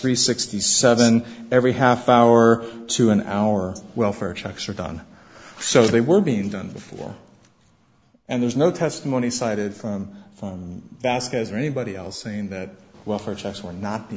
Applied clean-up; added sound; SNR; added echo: none; none; none; none.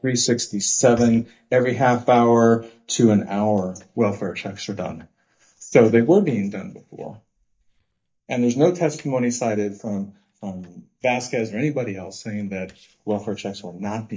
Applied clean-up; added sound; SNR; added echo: neural mask model DeepFilterNet 3.